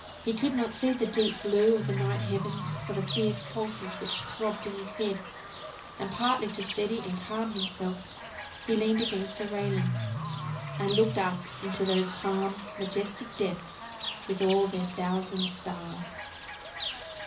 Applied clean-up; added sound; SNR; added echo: none; Bird / Fowl; 6 dB; reverberation time 0.5 s.